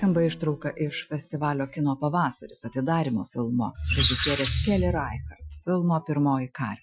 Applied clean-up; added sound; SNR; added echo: classical method Wiener filter.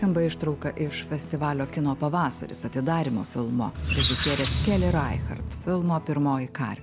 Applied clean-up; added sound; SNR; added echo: none; Squeak; 2 dB; none.